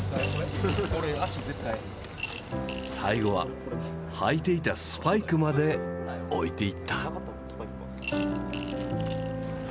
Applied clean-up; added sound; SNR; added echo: none; Coin (dropping) / Glass; 14 dB; none.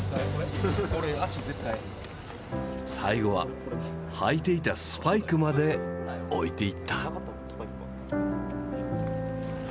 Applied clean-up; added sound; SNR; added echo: none; none; none; none.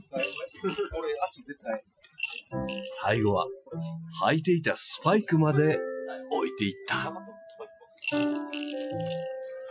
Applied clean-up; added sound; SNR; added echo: classical method Wiener filter.